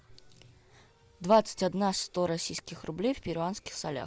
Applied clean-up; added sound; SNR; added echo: none; none; none; none.